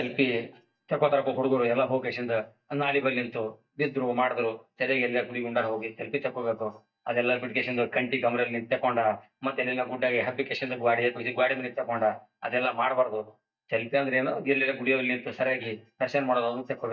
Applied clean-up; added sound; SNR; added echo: neural mask model DeepFilterNet 3.